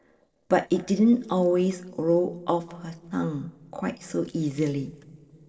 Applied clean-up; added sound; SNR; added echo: neural separator model SepFormer DNS4.